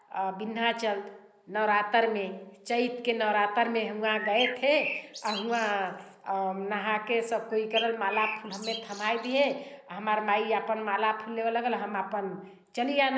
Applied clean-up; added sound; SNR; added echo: neural mask model Resemble Enhance denoiser.